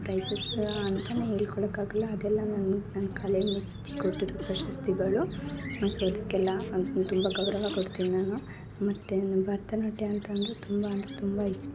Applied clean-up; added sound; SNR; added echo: none; Bird + Cough; 13 dB; none.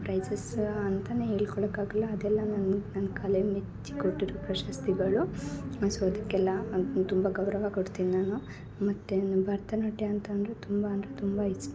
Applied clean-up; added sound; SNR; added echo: none; none; none; none.